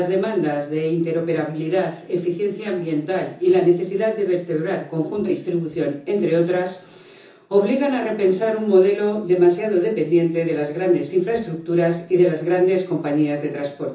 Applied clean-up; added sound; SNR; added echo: none; none; none; reverberation time 0.6 s.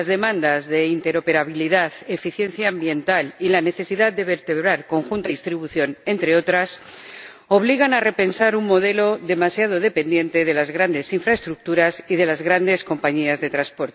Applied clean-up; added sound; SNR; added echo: none; none; none; none.